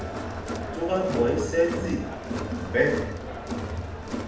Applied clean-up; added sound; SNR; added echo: none; Crowd; 4 dB; reverberation time 0.8 s.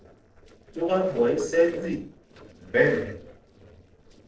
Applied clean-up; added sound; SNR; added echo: neural separator model SepFormer DNS4.